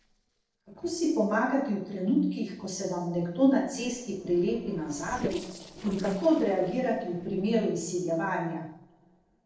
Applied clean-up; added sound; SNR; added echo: neural separator model SepFormer DNS4.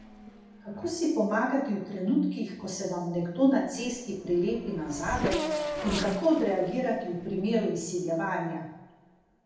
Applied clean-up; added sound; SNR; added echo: none; Race car, auto racing / Accelerating, revving, vroom; 10 dB; reverberation time 0.8 s.